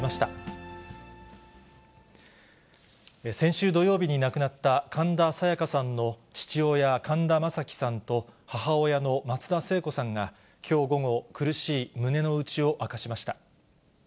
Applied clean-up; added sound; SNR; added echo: none; none; none; none.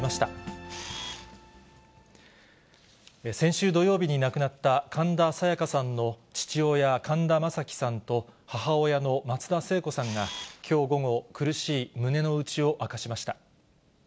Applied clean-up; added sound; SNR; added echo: none; Camera; 12 dB; none.